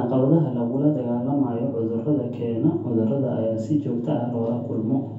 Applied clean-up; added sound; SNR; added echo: none; none; none; reverberation time 0.6 s.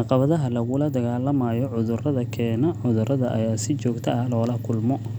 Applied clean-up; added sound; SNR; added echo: none; none; none; none.